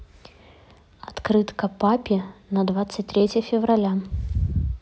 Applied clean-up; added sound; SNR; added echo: none; none; none; none.